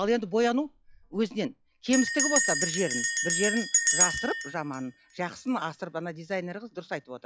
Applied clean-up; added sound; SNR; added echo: classical method log-MMSE.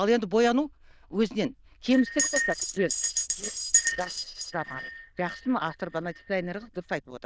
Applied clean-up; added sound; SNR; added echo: neural diffusion model UNIVERSE++.